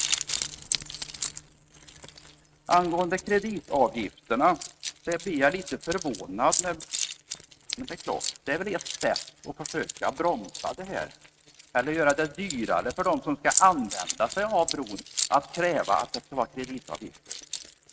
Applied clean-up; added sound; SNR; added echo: neural mask model RNNoise.